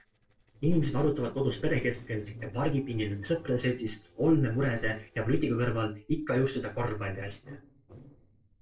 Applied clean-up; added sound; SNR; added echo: neural separator model SepFormer DNS4.